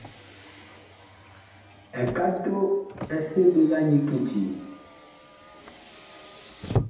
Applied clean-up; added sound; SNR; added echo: none; Car; 11 dB; reverberation time 0.8 s.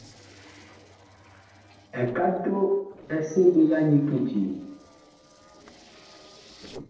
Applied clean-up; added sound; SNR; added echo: neural separator model SepFormer DNS4.